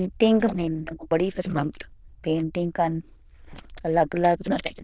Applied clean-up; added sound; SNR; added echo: neural diffusion model UNIVERSE++.